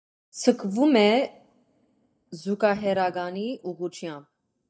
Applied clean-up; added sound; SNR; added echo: neural mask model DeepFilterNet 3.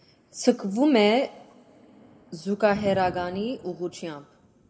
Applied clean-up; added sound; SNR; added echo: none; Thunder; 19 dB; reverberation time 1.4 s.